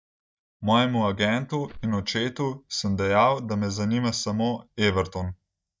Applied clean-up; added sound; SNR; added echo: neural mask model DeepFilterNet 3.